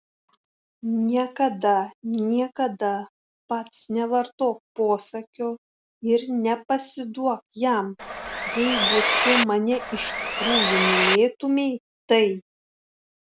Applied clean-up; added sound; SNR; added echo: none; Sawing; -4 dB; none.